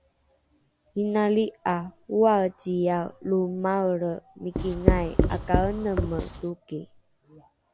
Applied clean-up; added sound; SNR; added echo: none; Writing; -2 dB; none.